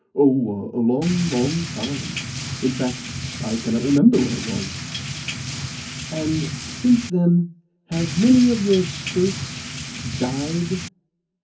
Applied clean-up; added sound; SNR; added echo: none; Drip / Rain; 8 dB; reverberation time 0.4 s.